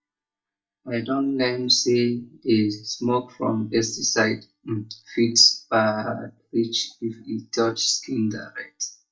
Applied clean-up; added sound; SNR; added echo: neural mask model DeepFilterNet 3.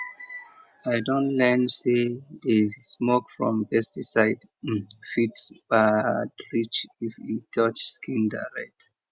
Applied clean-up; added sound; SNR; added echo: none; none; none; none.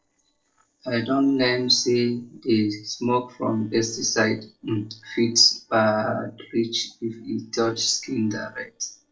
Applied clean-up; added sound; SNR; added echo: neural separator model SepFormer DNS4.